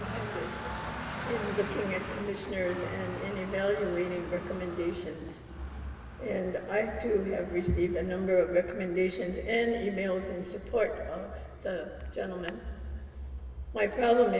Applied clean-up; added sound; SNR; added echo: none; Traffic noise, roadway noise; 12 dB; reverberation time 2.3 s.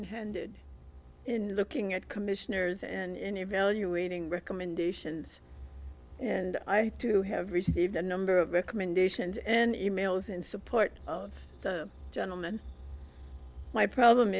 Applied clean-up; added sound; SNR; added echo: none; none; none; none.